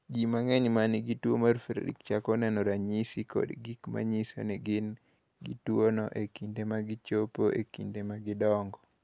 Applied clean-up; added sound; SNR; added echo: none; none; none; none.